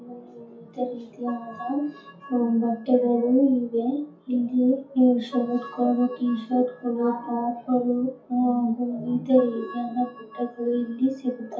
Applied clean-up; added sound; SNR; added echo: classical method WPE with log-MMSE.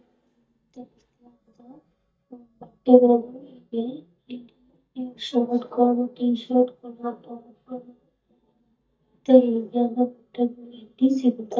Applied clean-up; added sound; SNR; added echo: neural mask model DeepFilterNet 3.